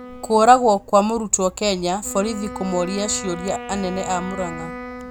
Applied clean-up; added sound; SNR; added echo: none; Wind instrument, woodwind instrument; 14 dB; none.